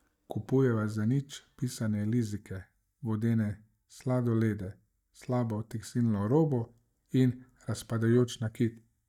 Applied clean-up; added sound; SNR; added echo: neural mask model DeepFilterNet 3.